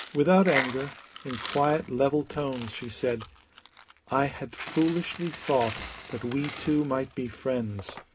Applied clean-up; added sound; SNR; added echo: none; Coin (dropping); 11 dB; reverberation time 0.3 s.